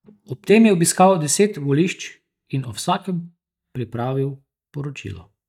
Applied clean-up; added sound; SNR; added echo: neural mask model DeepFilterNet 3.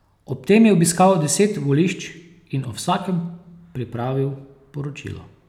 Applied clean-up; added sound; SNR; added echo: none; none; none; none.